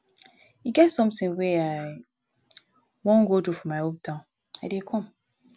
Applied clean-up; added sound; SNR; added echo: none; none; none; none.